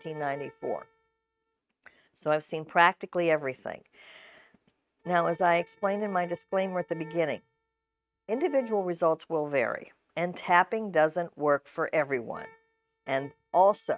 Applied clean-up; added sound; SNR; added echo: neural mask model RNNoise.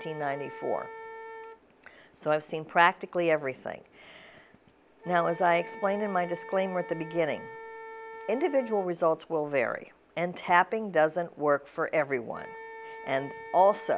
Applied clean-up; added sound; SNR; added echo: none; Wind instrument, woodwind instrument; 16 dB; none.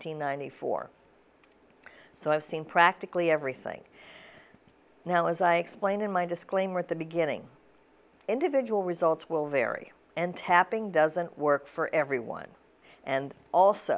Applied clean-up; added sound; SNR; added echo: none; none; none; none.